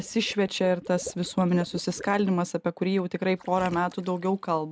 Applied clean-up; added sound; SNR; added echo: none; Water / Liquid; 19 dB; none.